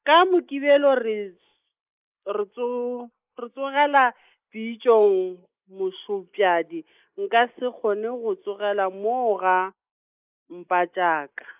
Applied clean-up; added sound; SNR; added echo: neural mask model Resemble Enhance denoiser.